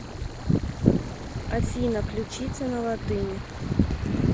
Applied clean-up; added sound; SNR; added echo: none; Mechanical fan + Liquid; 13 dB; none.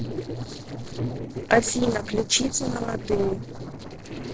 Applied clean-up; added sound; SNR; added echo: neural separator model SepFormer DNS4.